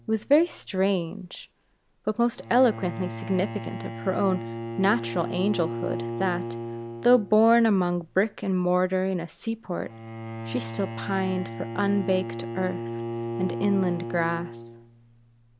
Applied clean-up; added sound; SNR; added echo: none; Bowed string instrument; 9 dB; none.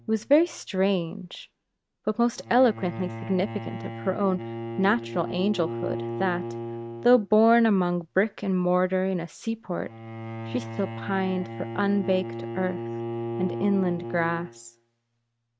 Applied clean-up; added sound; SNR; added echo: neural mask model RNNoise.